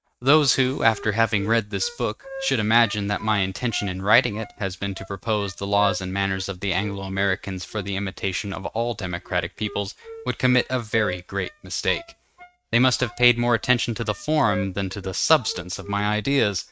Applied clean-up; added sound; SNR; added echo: neural mask model RNNoise.